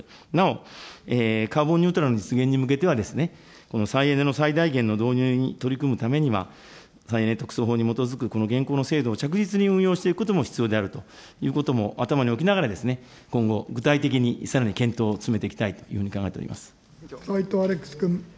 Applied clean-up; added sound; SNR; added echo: none; none; none; none.